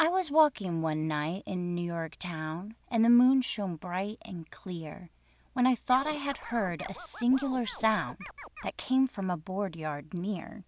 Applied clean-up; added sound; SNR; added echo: none; Scratching (performance technique); 15 dB; none.